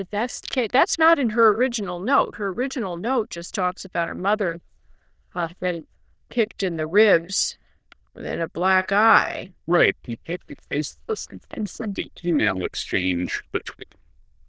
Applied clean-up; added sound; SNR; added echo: neural diffusion model UNIVERSE++.